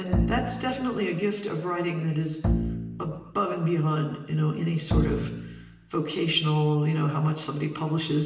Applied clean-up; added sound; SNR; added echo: none; Bowed string instrument; 3 dB; reverberation time 1.0 s.